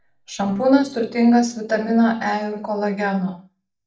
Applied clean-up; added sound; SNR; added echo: neural mask model DeepFilterNet 3.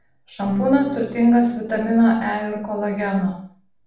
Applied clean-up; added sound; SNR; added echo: none; Acoustic guitar / Strum; 16 dB; reverberation time 0.5 s.